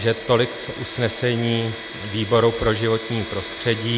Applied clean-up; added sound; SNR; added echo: none; Domestic sounds, home sounds; 13 dB; none.